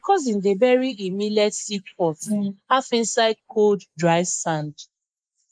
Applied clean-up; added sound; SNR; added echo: neural mask model Resemble Enhance denoiser.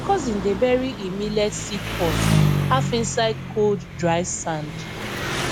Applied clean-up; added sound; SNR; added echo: none; Engine; 1 dB; none.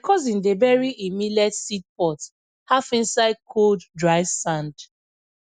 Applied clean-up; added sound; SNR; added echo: none; none; none; none.